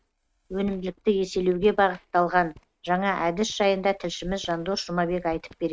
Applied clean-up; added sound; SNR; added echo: neural mask model RNNoise.